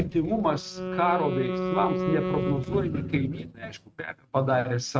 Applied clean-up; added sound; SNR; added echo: neural mask model RNNoise.